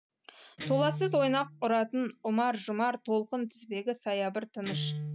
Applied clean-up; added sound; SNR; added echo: none; Guitar; 10 dB; none.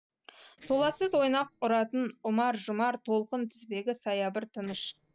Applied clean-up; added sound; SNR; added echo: neural separator model SepFormer DNS4.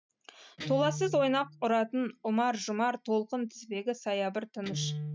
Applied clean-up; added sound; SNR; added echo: neural mask model RNNoise.